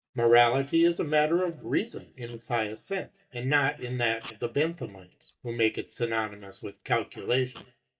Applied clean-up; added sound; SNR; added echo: neural mask model DeepFilterNet 3.